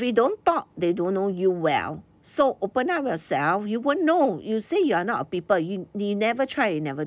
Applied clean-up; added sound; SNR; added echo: none; none; none; none.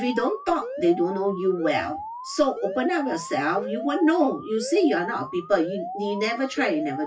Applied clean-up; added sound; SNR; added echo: classical method WPE with log-MMSE.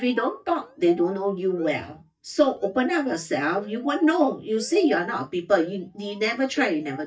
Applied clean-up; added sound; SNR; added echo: neural mask model DeepFilterNet 3.